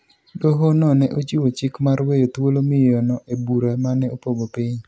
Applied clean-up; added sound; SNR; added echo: none; none; none; none.